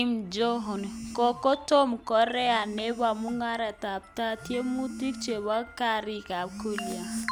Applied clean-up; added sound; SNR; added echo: none; none; none; none.